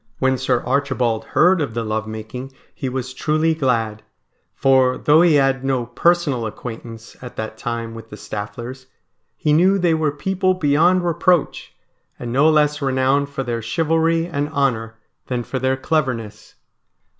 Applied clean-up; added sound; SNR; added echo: none; none; none; none.